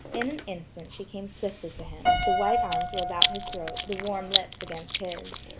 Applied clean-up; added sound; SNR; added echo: none; Piano + Chewing, mastication; -5 dB; none.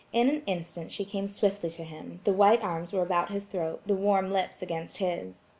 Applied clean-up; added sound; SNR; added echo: none; none; none; none.